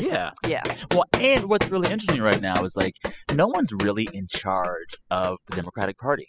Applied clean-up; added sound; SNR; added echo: classical method spectral subtraction.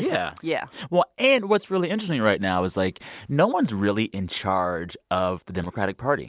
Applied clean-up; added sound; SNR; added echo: none; none; none; none.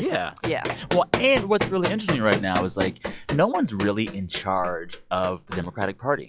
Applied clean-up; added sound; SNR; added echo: classical method log-MMSE.